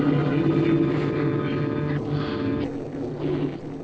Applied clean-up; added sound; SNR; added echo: neural separator model SepFormer DNS4.